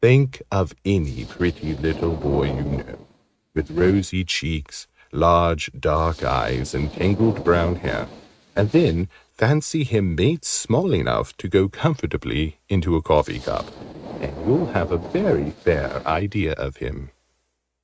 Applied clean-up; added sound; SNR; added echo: neural mask model RNNoise.